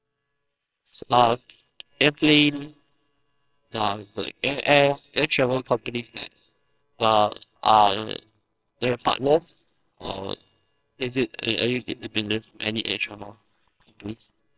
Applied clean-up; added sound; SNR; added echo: neural separator model SepFormer WHAMR!.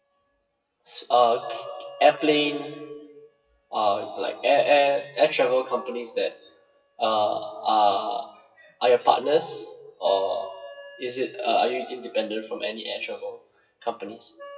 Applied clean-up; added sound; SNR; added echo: classical method WPE with log-MMSE.